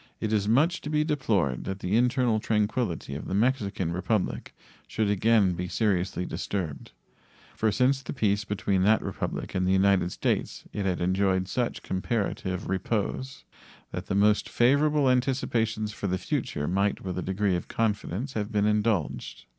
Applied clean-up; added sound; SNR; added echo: none; none; none; none.